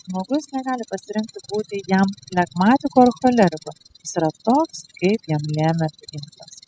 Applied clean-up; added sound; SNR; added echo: classical method spectral subtraction.